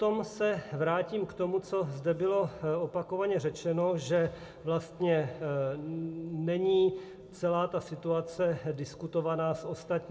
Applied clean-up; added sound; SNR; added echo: none; none; none; reverberation time 0.9 s.